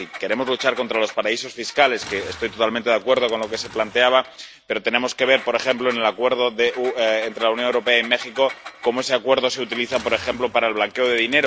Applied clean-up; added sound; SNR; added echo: none; Engine; 18 dB; none.